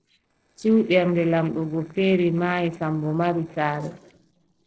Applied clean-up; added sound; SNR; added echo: neural separator model SepFormer DNS4.